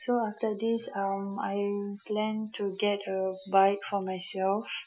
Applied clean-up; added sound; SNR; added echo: classical method Wiener filter.